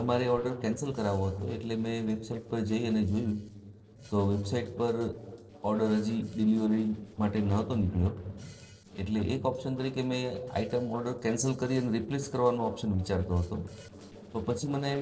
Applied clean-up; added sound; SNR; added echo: neural separator model SepFormer DNS4.